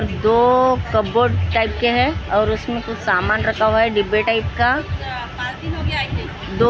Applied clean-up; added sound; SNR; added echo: none; none; none; none.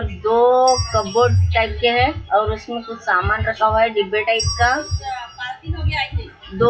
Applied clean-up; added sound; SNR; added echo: classical method WPE with log-MMSE.